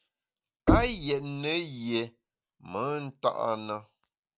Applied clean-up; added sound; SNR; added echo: none; Knock; 0 dB; none.